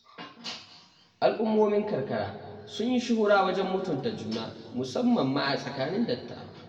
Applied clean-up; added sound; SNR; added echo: none; none; none; reverberation time 1.9 s.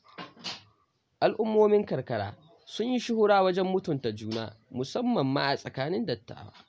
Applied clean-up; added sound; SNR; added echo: none; none; none; none.